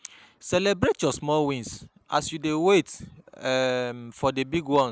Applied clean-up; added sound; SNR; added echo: none; none; none; none.